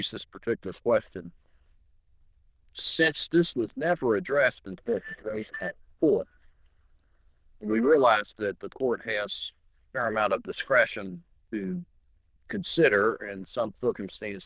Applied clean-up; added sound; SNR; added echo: neural diffusion model UNIVERSE++.